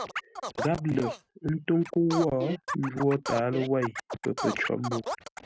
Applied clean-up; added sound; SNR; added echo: neural mask model RNNoise.